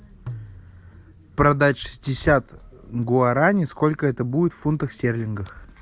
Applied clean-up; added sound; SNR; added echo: none; Tabla; 19 dB; none.